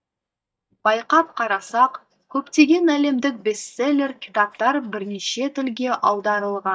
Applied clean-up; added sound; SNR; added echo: neural mask model DeepFilterNet 3.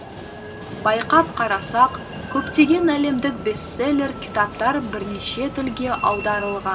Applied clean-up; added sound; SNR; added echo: none; Train; 12 dB; reverberation time 0.4 s.